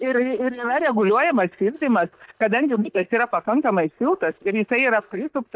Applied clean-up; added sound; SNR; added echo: neural mask model DeepFilterNet 3.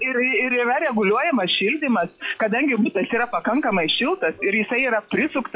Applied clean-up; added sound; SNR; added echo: classical method log-MMSE.